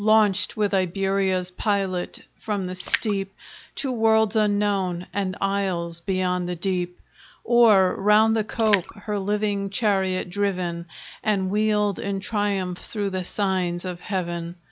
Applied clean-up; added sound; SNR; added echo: none; Splash, splatter; 13 dB; none.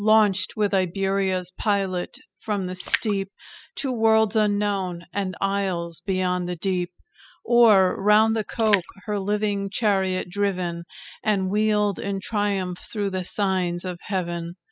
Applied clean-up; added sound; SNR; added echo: classical method spectral subtraction.